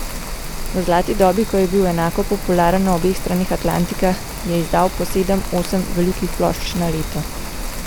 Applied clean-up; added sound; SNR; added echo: none; Rain; 6 dB; none.